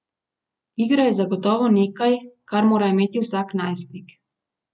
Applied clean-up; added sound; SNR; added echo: none; none; none; none.